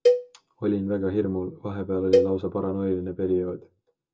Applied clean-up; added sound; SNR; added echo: none; Cowbell; 0 dB; reverberation time 0.2 s.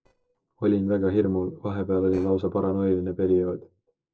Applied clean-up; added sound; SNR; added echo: neural separator model SepFormer DNS4.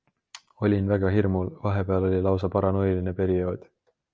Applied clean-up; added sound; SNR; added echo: none; none; none; none.